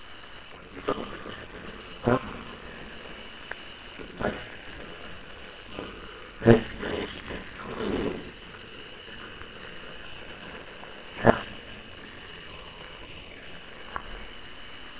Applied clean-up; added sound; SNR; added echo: neural separator model SepFormer WHAMR!.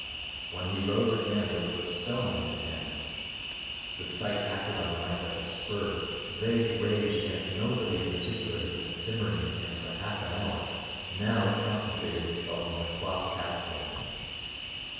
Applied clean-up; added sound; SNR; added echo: none; Cricket; 6 dB; reverberation time 1.9 s.